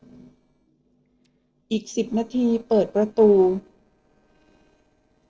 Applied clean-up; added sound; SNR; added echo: neural separator model SepFormer DNS4.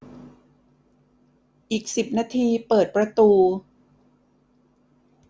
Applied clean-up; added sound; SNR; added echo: none; none; none; none.